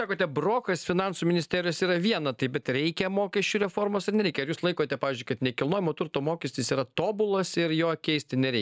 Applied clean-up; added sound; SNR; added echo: none; none; none; none.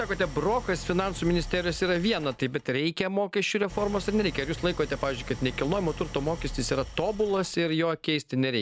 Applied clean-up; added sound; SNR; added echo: none; Idling; 13 dB; none.